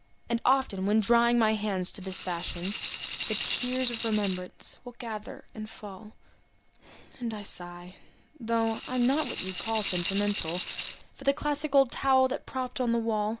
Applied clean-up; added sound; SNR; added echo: none; Rattle (instrument); -5 dB; none.